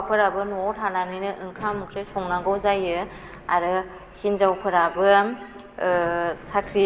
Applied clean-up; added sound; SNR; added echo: none; Sliding door; 19 dB; none.